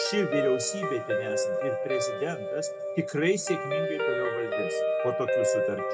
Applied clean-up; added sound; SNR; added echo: none; Guitar; -2 dB; reverberation time 1.5 s.